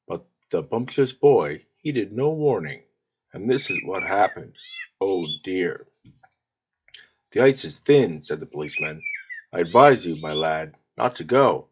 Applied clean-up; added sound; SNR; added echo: classical method log-MMSE.